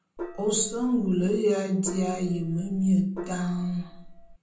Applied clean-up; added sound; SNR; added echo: none; Gong; 14 dB; reverberation time 0.6 s.